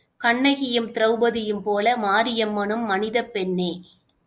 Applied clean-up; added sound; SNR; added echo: none; none; none; none.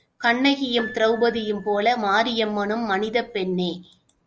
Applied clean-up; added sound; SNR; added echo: none; Piano; 19 dB; none.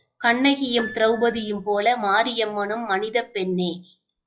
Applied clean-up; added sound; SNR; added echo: classical method log-MMSE.